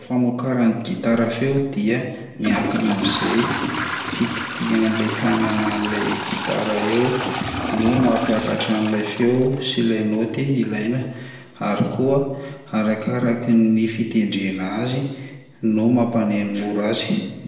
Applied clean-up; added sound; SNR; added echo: none; Trickle, dribble / Toilet flush; 8 dB; reverberation time 1.0 s.